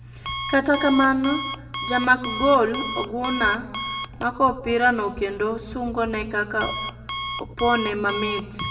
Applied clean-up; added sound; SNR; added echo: none; Alarm; 8 dB; reverberation time 0.9 s.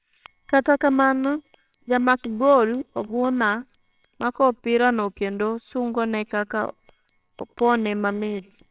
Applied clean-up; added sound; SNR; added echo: neural separator model SepFormer WHAMR!.